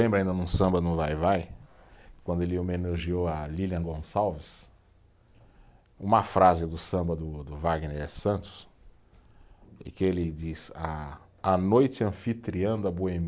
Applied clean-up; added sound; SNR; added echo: none; none; none; none.